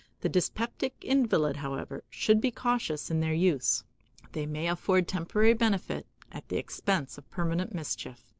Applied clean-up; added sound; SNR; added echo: none; none; none; none.